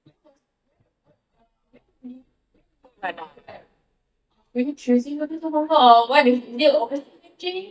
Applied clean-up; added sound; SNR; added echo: neural mask model DeepFilterNet 3.